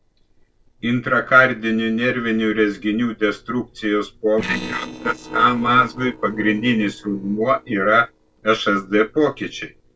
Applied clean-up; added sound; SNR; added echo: neural separator model SepFormer DNS4.